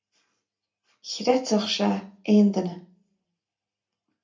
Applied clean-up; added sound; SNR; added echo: none; none; none; reverberation time 0.3 s.